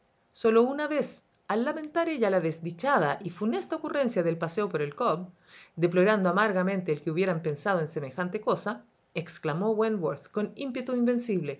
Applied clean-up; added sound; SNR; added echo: none; none; none; none.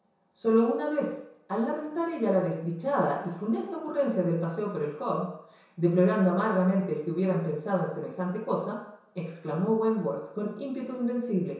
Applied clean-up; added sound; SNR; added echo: none; none; none; reverberation time 0.7 s.